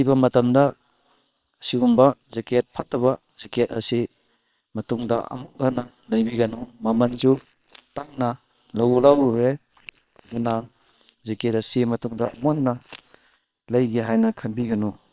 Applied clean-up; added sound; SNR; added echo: neural separator model SepFormer WHAM!.